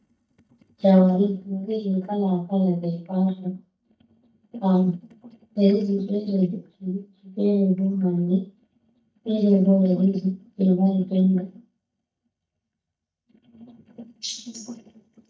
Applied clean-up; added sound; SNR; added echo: neural mask model DeepFilterNet 3.